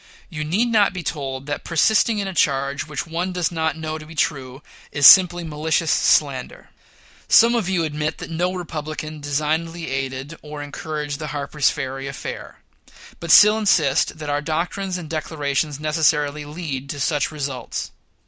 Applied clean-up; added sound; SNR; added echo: none; none; none; none.